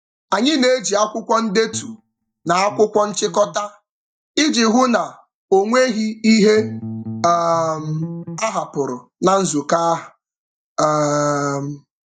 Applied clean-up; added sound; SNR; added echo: neural mask model DeepFilterNet 3.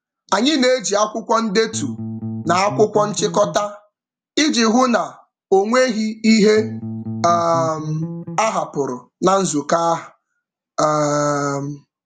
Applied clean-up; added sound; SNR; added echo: none; Bass guitar; 10 dB; none.